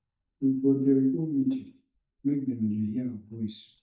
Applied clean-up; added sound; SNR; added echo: neural mask model DeepFilterNet 3.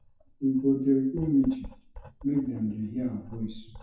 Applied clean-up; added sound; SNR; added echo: classical method WPE with log-MMSE.